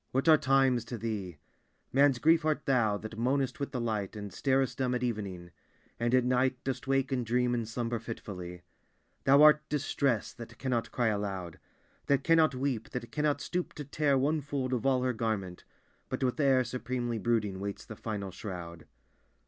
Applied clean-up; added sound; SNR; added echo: none; none; none; none.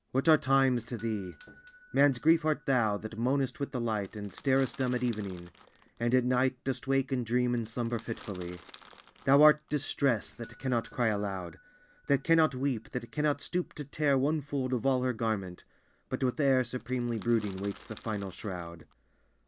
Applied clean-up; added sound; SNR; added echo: none; Doorbell + Crackle / Crushing; 17 dB; none.